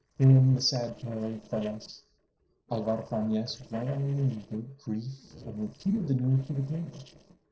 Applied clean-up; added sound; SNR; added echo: neural separator model SepFormer DNS4.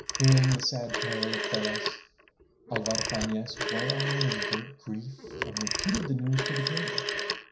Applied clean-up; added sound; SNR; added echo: none; Telephone; 3 dB; reverberation time 0.5 s.